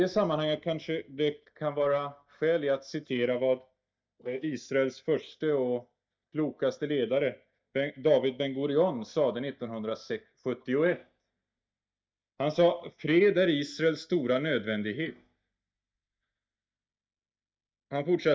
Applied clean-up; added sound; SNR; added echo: neural mask model DeepFilterNet 3.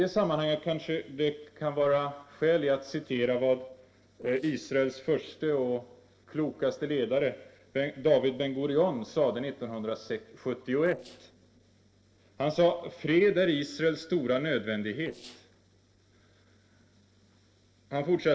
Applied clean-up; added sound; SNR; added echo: neural separator model SepFormer DNS4.